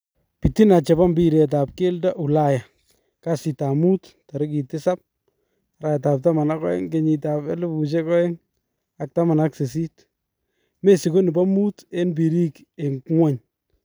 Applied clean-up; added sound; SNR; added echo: none; none; none; none.